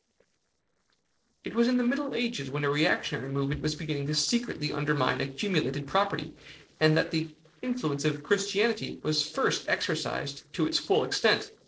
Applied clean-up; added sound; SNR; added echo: neural separator model SepFormer DNS4.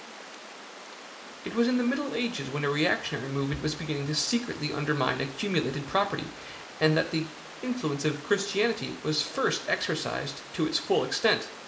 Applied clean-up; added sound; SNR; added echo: none; Water; 15 dB; reverberation time 1.7 s.